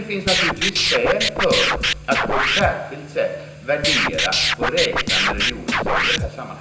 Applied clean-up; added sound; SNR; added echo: none; Scratching (performance technique); -4 dB; reverberation time 0.9 s.